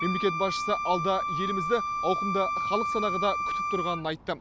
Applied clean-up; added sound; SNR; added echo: none; Wind instrument, woodwind instrument; 1 dB; none.